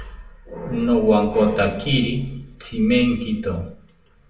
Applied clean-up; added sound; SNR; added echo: none; none; none; reverberation time 0.3 s.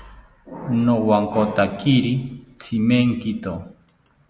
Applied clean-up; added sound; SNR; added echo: none; none; none; none.